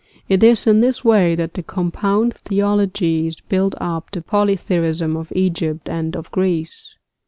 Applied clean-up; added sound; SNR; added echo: none; none; none; none.